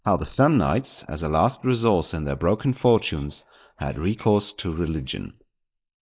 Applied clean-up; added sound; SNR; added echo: neural mask model Resemble Enhance denoiser.